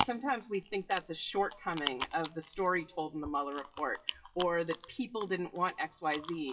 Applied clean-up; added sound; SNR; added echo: classical method WPE with log-MMSE.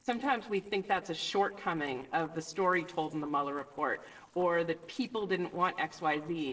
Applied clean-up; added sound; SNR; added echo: neural separator model SepFormer DNS4.